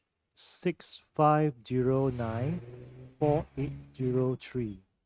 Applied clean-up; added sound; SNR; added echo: neural mask model RNNoise.